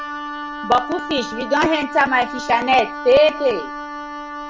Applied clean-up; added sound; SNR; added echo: none; Wind instrument, woodwind instrument; 10 dB; none.